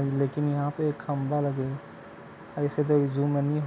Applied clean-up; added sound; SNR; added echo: none; none; none; none.